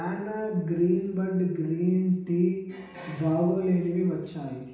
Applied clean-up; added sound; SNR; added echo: none; none; none; reverberation time 0.9 s.